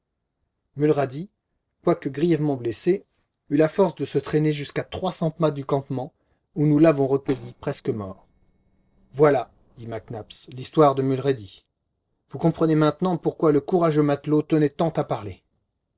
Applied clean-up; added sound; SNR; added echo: neural separator model SepFormer DNS4.